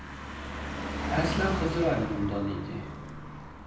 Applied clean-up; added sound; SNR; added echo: none; Car passing by; 3 dB; reverberation time 0.9 s.